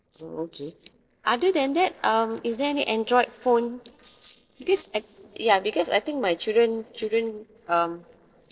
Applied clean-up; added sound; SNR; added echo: neural separator model SepFormer DNS4.